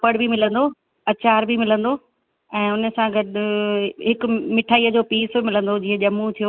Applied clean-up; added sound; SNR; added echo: none; none; none; none.